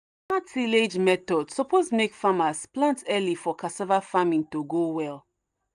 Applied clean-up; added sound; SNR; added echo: none; none; none; none.